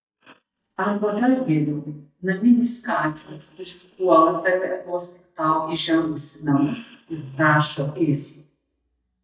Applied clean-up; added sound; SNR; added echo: neural mask model DeepFilterNet 3.